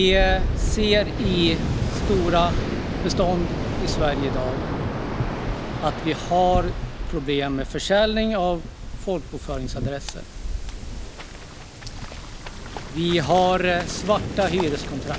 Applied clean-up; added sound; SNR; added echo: none; Waves, surf; 2 dB; none.